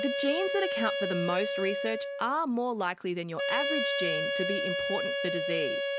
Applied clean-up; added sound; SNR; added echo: none; Wind instrument, woodwind instrument; -1 dB; none.